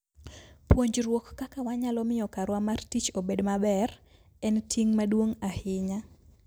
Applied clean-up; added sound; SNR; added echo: none; none; none; none.